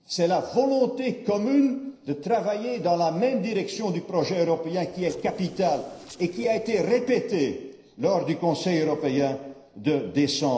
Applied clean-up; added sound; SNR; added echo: neural separator model SepFormer DNS4.